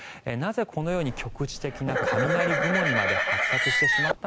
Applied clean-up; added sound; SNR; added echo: none; Livestock, farm animals, working animals; -4 dB; none.